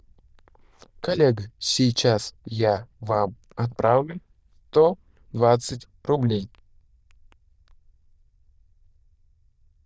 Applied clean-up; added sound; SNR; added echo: neural diffusion model UNIVERSE++.